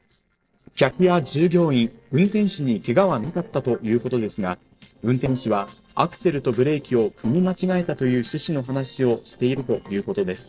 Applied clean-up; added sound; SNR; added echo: neural separator model SepFormer DNS4.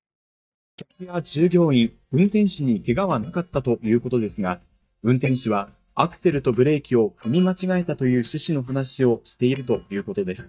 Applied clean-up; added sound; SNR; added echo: neural mask model DeepFilterNet 3.